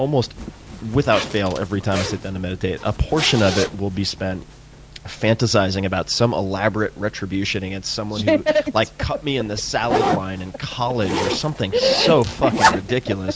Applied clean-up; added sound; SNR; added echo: none; Zipper (clothing); 7 dB; none.